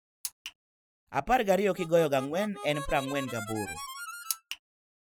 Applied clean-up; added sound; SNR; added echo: classical method Wiener filter.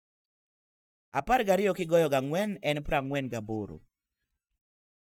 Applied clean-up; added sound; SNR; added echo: neural mask model DeepFilterNet 3.